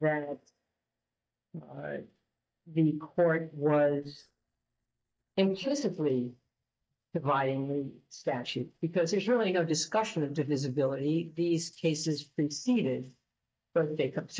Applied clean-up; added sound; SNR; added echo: neural mask model DeepFilterNet 3.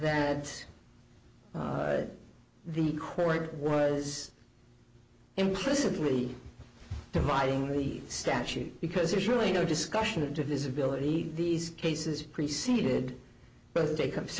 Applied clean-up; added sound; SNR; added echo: none; none; none; none.